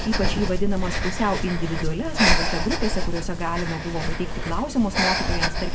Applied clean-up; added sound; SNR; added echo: none; Breathing; -3 dB; reverberation time 1.4 s.